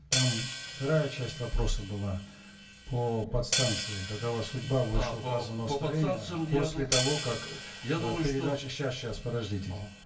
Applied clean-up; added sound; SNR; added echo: none; Hi-hat; 7 dB; reverberation time 0.2 s.